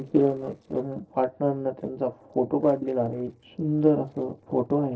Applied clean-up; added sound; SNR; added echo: neural separator model SepFormer DNS4.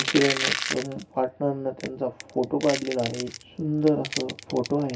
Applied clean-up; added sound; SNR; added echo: none; Crushing; 7 dB; reverberation time 0.2 s.